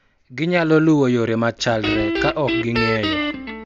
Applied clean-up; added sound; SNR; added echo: none; Guitar; 3 dB; none.